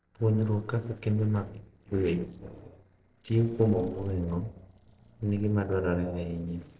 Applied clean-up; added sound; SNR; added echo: neural separator model SepFormer DNS4.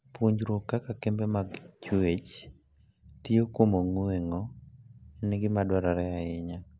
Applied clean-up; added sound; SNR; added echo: none; none; none; none.